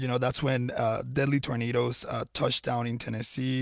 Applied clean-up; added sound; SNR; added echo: none; none; none; none.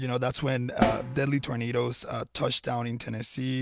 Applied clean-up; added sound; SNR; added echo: none; Snare drum; 5 dB; none.